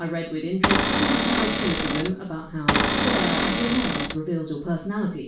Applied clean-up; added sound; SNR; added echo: none; Cupboard open or close / Door; -5 dB; reverberation time 0.3 s.